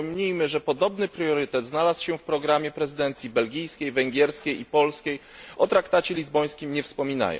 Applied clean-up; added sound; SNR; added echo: none; none; none; none.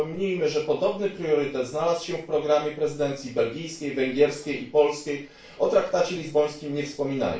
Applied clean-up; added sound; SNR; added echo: none; none; none; reverberation time 0.3 s.